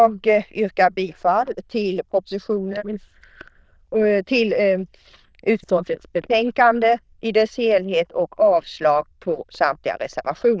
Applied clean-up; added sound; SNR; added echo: neural diffusion model UNIVERSE++.